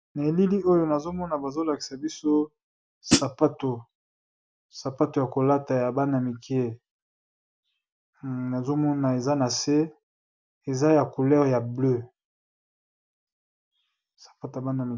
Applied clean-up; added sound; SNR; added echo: none; Hi-hat; -4 dB; none.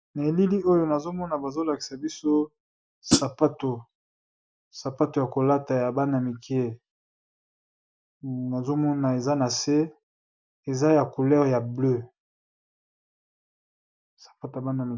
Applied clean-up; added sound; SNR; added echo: neural mask model Resemble Enhance denoiser.